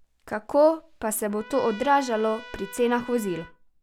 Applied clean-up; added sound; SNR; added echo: none; Trumpet; 20 dB; none.